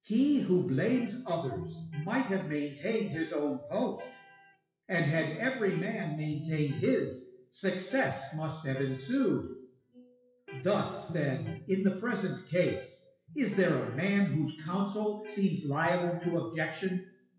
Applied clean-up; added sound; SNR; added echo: classical method WPE with log-MMSE.